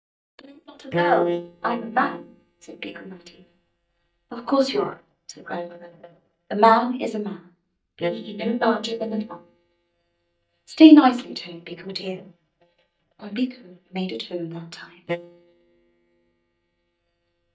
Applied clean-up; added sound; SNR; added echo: neural mask model DeepFilterNet 3.